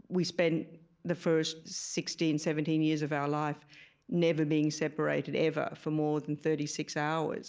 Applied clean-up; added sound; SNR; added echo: none; none; none; none.